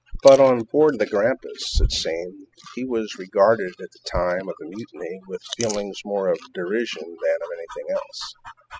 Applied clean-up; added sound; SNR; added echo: classical method spectral subtraction.